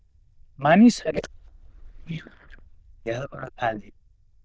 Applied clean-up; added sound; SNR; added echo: neural diffusion model UNIVERSE++.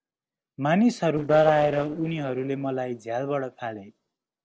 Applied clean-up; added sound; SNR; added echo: neural separator model SepFormer DNS4.